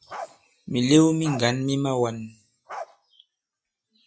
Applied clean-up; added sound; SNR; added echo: classical method log-MMSE.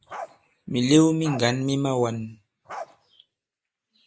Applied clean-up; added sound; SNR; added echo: neural mask model Resemble Enhance denoiser.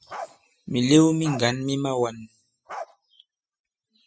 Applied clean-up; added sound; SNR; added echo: classical method spectral subtraction.